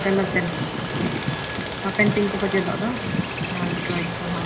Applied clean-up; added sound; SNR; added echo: none; Stream; 3 dB; reverberation time 1.6 s.